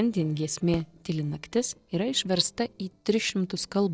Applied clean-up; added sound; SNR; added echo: neural separator model SepFormer DNS4.